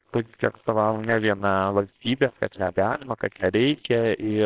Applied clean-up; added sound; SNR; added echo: neural separator model SepFormer WHAMR!.